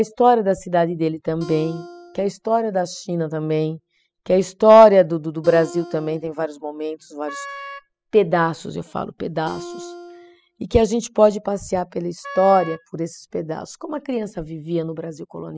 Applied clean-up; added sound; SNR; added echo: classical method spectral subtraction.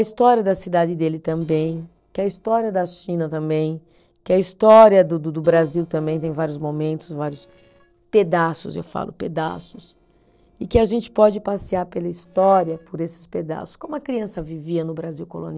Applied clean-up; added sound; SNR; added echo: neural separator model SepFormer DNS4.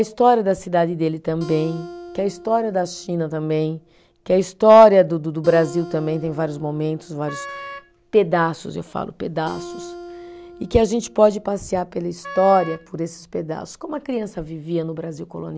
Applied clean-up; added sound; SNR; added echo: none; Acoustic guitar + Wind instrument, woodwind instrument; 17 dB; none.